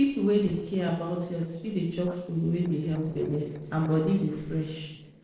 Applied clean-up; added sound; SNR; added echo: neural separator model SepFormer DNS4.